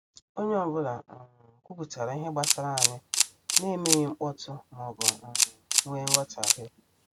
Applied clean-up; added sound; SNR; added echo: none; Camera; -4 dB; none.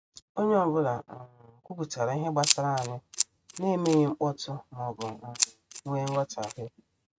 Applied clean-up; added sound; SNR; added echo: neural mask model RNNoise.